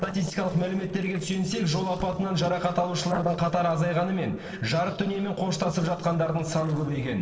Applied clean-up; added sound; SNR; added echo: neural separator model SepFormer DNS4.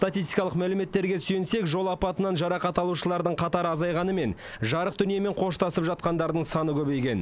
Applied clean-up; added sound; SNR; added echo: none; none; none; none.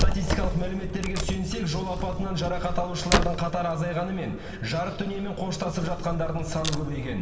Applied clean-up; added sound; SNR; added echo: none; Wood; 1 dB; reverberation time 2.3 s.